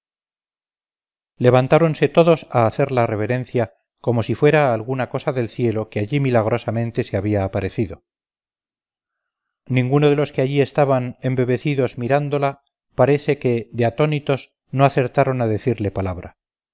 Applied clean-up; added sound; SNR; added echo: none; none; none; none.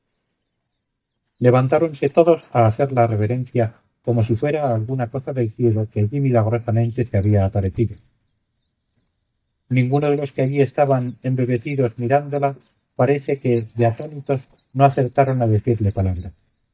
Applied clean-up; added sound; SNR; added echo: neural mask model DeepFilterNet 3.